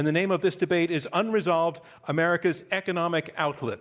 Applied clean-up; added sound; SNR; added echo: neural mask model Resemble Enhance denoiser.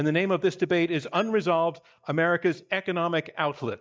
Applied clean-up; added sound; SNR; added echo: neural mask model DeepFilterNet 3.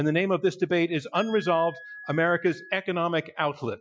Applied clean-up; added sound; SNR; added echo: classical method Wiener filter.